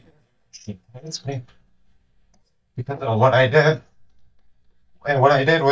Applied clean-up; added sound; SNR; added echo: neural mask model DeepFilterNet 3.